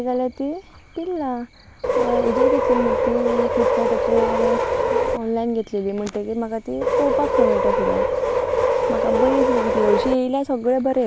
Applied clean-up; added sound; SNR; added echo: none; Subway, metro, underground; -4 dB; none.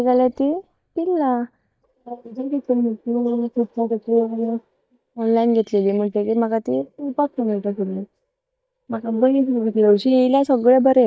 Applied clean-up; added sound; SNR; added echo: neural mask model DeepFilterNet 3.